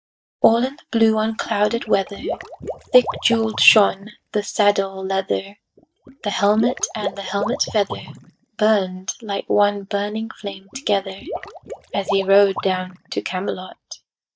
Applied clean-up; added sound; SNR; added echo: neural mask model DeepFilterNet 3.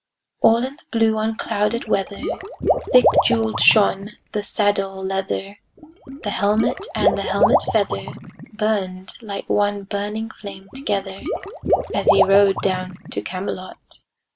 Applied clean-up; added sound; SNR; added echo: none; Water / Liquid; 3 dB; none.